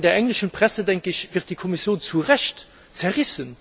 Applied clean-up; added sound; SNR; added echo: none; none; none; none.